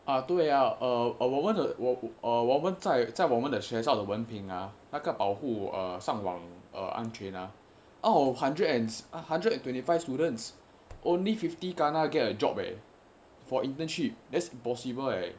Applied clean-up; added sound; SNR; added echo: none; none; none; none.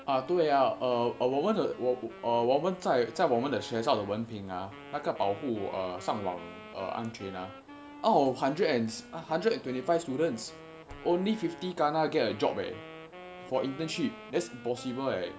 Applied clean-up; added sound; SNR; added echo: none; Wind instrument, woodwind instrument; 18 dB; none.